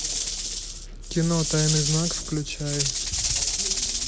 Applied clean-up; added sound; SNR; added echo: none; Rattle / Rattle (instrument); 0 dB; none.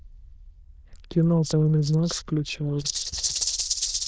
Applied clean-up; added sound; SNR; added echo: neural diffusion model UNIVERSE++.